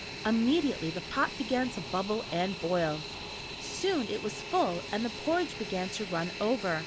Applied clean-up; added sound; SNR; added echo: none; Fixed-wing aircraft, airplane; 9 dB; none.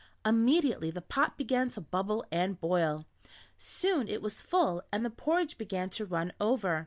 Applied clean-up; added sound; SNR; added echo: none; none; none; none.